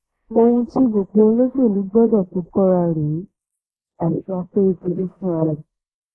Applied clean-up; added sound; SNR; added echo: neural mask model Resemble Enhance denoiser.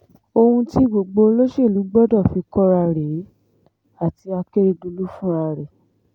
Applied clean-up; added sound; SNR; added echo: none; none; none; none.